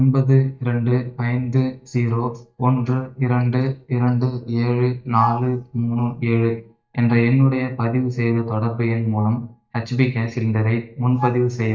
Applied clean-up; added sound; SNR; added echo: neural mask model DeepFilterNet 3.